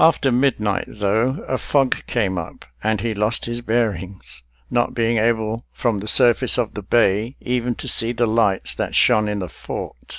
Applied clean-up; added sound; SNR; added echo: none; none; none; none.